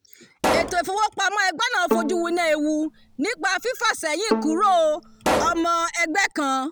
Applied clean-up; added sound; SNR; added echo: none; Bowed string instrument + Explosion; 6 dB; none.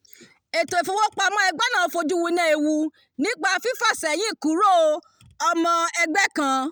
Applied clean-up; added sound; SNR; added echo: none; none; none; none.